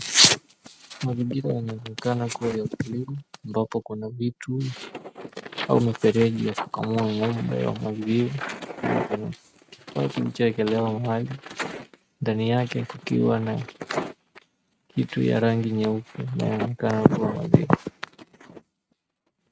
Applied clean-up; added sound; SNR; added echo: neural mask model RNNoise.